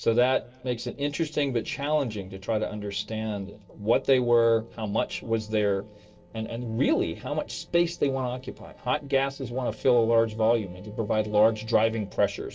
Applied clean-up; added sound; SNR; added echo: neural separator model SepFormer DNS4.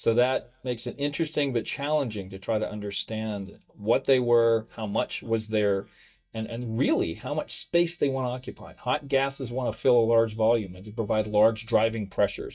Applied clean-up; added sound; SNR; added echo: neural mask model DeepFilterNet 3.